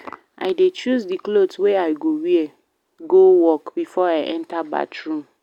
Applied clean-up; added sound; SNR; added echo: none; none; none; none.